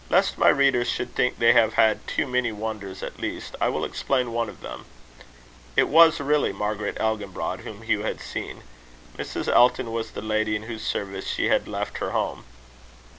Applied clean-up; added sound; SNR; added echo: none; none; none; none.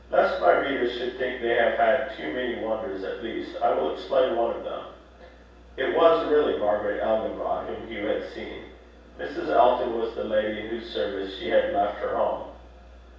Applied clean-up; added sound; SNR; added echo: none; none; none; reverberation time 0.7 s.